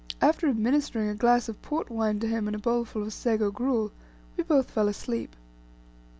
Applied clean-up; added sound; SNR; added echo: none; none; none; none.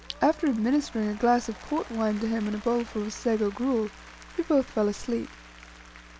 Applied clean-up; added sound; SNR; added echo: none; Applause; 20 dB; none.